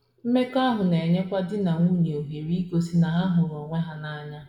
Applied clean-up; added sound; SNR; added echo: none; none; none; reverberation time 0.7 s.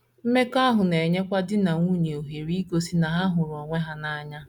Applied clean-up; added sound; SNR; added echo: none; none; none; none.